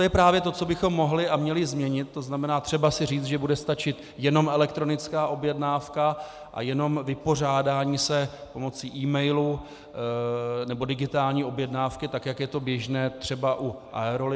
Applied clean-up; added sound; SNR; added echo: none; none; none; none.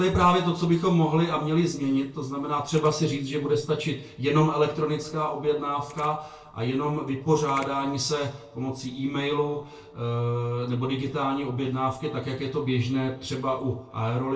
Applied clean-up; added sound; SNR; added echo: neural separator model SepFormer DNS4.